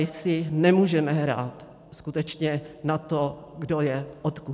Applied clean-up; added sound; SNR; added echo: none; none; none; none.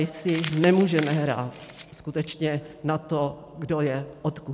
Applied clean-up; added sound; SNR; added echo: none; Crumpling, crinkling; 15 dB; none.